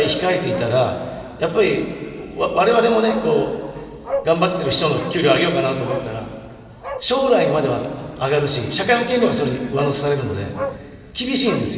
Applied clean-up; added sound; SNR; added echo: none; Bark; 15 dB; reverberation time 2.7 s.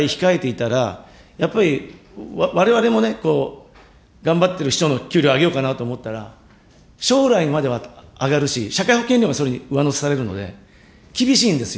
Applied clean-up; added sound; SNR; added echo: none; none; none; none.